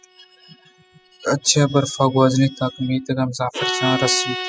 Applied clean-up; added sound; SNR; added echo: classical method spectral subtraction.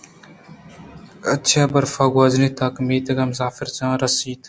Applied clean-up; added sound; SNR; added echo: none; none; none; none.